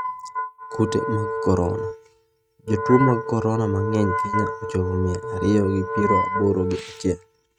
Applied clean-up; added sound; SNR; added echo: neural mask model RNNoise.